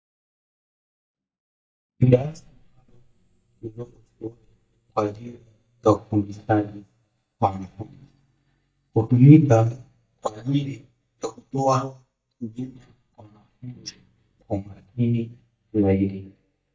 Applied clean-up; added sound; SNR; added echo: neural mask model DeepFilterNet 3.